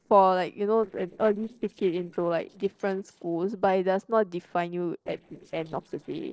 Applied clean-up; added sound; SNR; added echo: neural separator model SepFormer DNS4.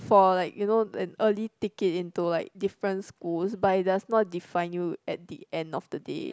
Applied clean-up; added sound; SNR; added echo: none; none; none; none.